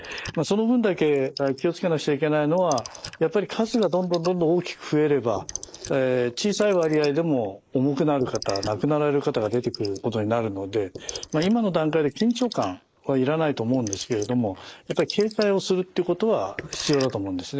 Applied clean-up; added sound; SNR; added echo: neural mask model Resemble Enhance denoiser.